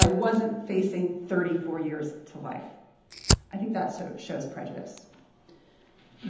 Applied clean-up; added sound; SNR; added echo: none; Fire; 3 dB; reverberation time 0.9 s.